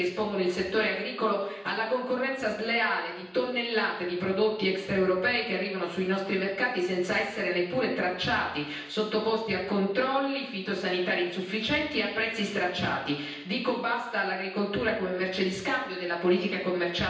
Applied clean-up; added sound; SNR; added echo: none; none; none; reverberation time 0.9 s.